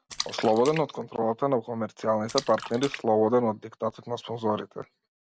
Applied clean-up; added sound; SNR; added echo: none; Splash, splatter; 14 dB; none.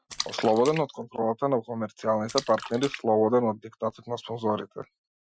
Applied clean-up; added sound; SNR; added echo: classical method Wiener filter.